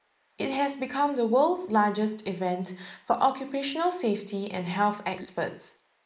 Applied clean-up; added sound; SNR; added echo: neural mask model Resemble Enhance denoiser.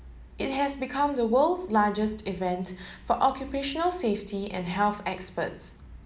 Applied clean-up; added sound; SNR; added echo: none; none; none; none.